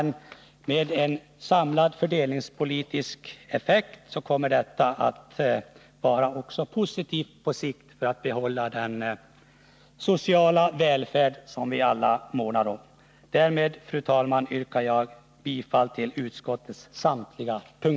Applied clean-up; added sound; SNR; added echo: none; none; none; none.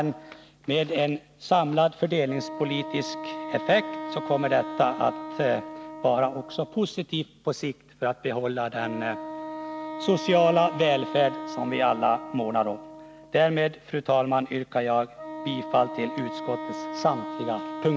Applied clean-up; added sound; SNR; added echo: none; Wind instrument, woodwind instrument; 11 dB; none.